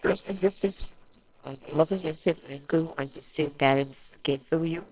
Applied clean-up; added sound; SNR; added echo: neural separator model SepFormer WHAMR!.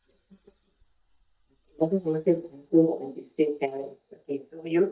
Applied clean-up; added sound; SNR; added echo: neural mask model DeepFilterNet 3.